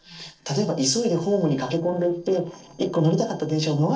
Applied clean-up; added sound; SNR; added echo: neural separator model SepFormer DNS4.